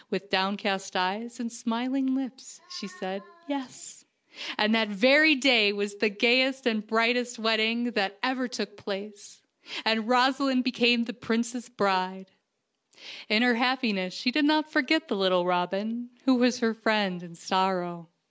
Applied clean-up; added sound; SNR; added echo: none; none; none; none.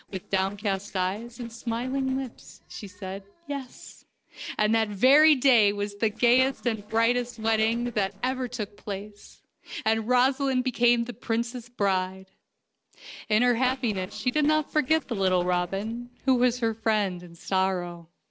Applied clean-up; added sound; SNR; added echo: neural separator model SepFormer DNS4.